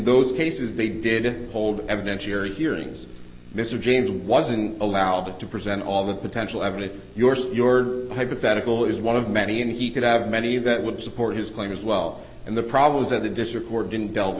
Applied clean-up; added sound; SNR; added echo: none; none; none; none.